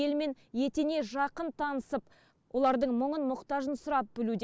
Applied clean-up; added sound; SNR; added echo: none; none; none; none.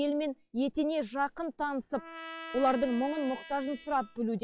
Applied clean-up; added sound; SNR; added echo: classical method log-MMSE.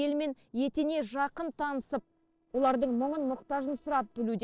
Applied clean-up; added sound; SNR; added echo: neural separator model SepFormer DNS4.